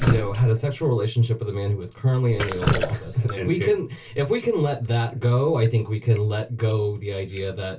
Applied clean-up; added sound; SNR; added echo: none; Drip; 9 dB; reverberation time 0.2 s.